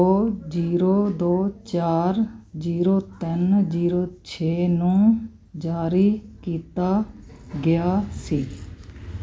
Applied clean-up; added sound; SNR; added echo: none; none; none; none.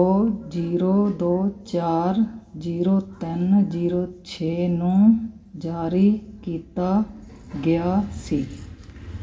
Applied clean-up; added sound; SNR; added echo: none; none; none; reverberation time 0.2 s.